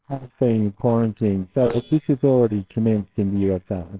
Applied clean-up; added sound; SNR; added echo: neural separator model SepFormer WHAMR!.